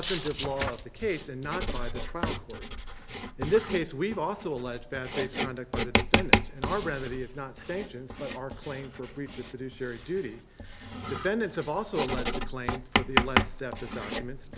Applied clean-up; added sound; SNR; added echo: none; Writing; -2 dB; none.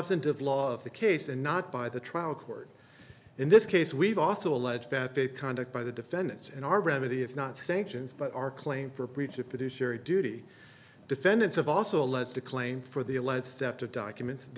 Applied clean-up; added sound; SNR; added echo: none; none; none; none.